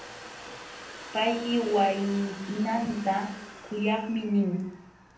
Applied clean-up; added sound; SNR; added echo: none; Domestic sounds, home sounds; 15 dB; reverberation time 0.6 s.